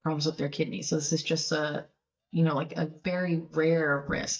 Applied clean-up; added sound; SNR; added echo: neural mask model DeepFilterNet 3.